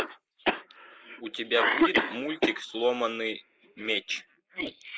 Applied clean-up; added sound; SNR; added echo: neural mask model Resemble Enhance denoiser.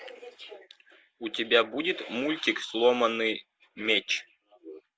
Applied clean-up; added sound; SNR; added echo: none; none; none; none.